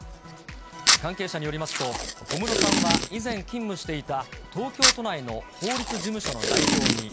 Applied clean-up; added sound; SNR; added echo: none; Packing tape, duct tape; -4 dB; none.